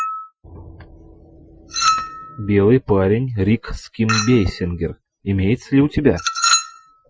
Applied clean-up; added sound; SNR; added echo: classical method Wiener filter.